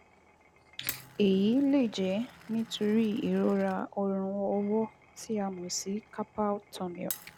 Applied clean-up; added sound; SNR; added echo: none; Glass; 18 dB; none.